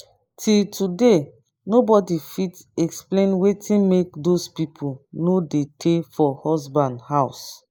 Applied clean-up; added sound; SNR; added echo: neural mask model Resemble Enhance denoiser.